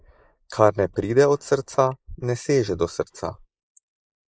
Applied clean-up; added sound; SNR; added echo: neural mask model Resemble Enhance denoiser.